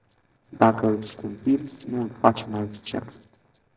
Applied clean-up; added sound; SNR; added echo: neural separator model SepFormer DNS4.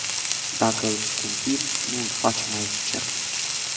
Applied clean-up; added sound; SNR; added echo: none; Frying (food); -3 dB; reverberation time 1.2 s.